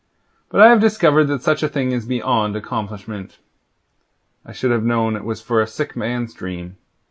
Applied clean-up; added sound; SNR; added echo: none; none; none; none.